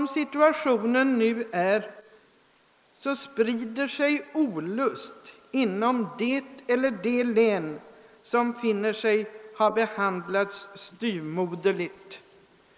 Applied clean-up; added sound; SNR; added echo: neural mask model Resemble Enhance denoiser.